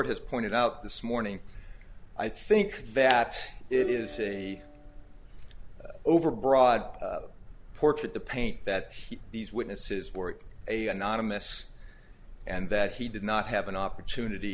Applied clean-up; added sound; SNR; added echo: none; Plucked string instrument; 12 dB; none.